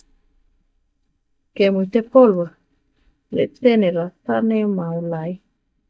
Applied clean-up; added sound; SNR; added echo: neural mask model DeepFilterNet 3.